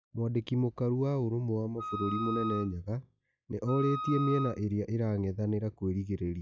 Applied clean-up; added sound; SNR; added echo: classical method log-MMSE.